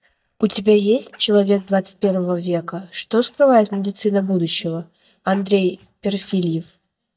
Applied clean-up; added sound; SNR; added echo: neural mask model DeepFilterNet 3.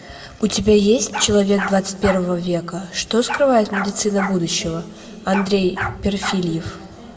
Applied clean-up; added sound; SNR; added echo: none; Bark; 10 dB; reverberation time 1.1 s.